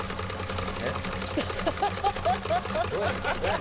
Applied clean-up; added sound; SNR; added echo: none; Engine / Mechanisms; 2 dB; none.